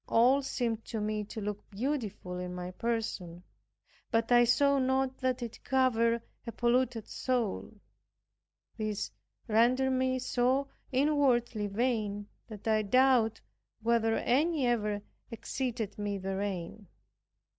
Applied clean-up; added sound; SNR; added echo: none; none; none; none.